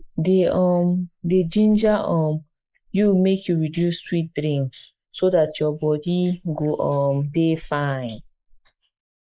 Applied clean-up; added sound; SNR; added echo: neural mask model Resemble Enhance denoiser.